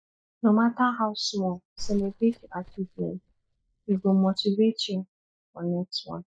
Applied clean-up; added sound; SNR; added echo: neural mask model DeepFilterNet 3.